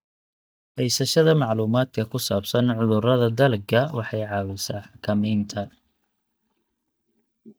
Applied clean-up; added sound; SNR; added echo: neural mask model DeepFilterNet 3.